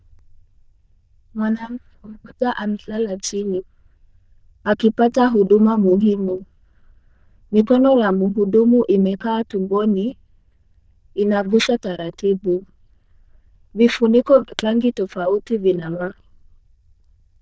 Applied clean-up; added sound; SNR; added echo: neural diffusion model UNIVERSE++.